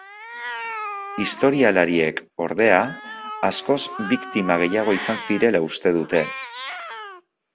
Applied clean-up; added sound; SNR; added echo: none; Cat; 12 dB; none.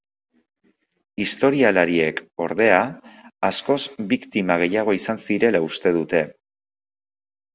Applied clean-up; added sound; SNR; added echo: none; none; none; none.